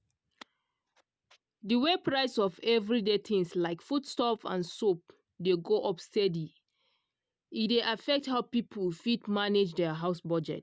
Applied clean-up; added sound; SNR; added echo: none; none; none; none.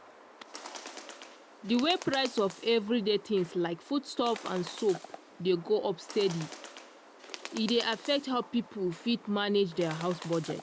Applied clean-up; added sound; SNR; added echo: none; Bird; 15 dB; none.